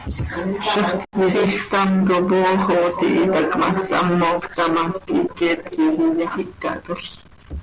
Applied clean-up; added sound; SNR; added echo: none; none; none; none.